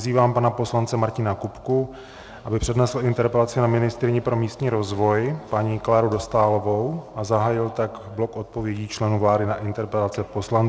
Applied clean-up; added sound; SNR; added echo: none; none; none; none.